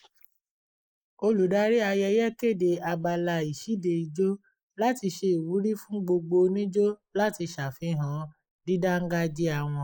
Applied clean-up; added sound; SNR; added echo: neural mask model Resemble Enhance denoiser.